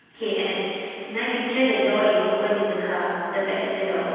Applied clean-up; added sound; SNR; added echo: none; none; none; reverberation time 2.1 s.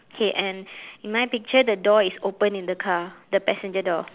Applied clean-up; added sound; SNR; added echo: none; none; none; none.